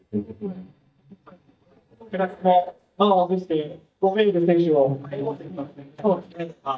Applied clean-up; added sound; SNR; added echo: neural mask model DeepFilterNet 3.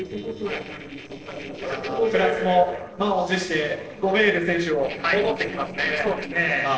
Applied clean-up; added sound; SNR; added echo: neural separator model SepFormer DNS4.